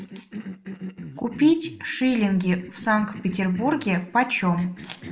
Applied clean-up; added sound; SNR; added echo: none; Cough; 16 dB; reverberation time 0.4 s.